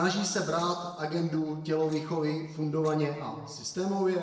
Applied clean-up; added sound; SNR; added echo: neural separator model SepFormer DNS4.